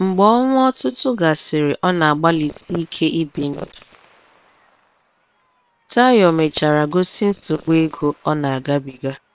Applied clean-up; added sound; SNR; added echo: neural separator model SepFormer WHAM!.